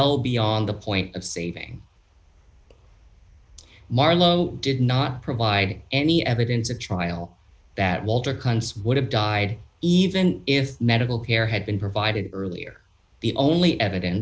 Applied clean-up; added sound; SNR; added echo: none; none; none; none.